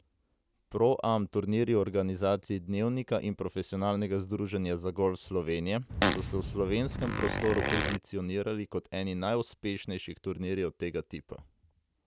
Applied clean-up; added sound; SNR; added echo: none; Fart; 0 dB; none.